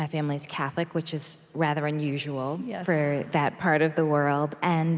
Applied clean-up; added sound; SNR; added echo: none; none; none; none.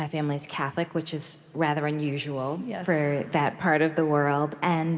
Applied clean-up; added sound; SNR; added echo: none; none; none; reverberation time 2.1 s.